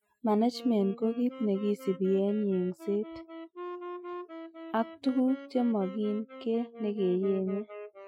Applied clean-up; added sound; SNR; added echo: classical method Wiener filter.